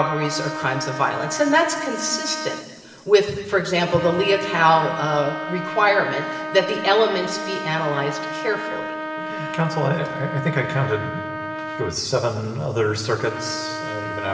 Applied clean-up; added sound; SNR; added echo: none; Trumpet; 8 dB; reverberation time 2.6 s.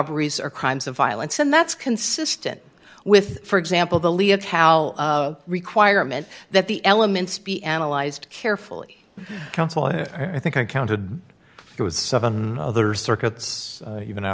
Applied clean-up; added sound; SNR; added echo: none; none; none; none.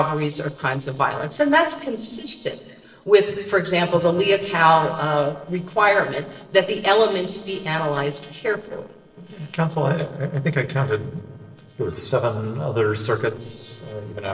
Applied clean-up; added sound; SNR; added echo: neural separator model SepFormer DNS4.